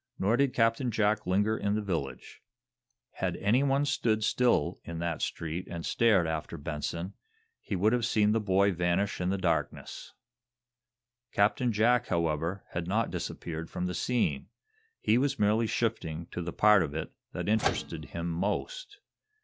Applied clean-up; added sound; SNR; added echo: none; Microwave oven; 6 dB; none.